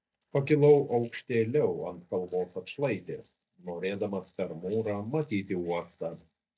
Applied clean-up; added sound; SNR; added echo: neural mask model DeepFilterNet 3.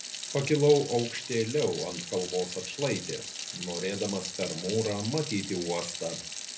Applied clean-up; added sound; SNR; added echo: none; Sink (filling or washing) / Water tap, faucet; 8 dB; reverberation time 0.3 s.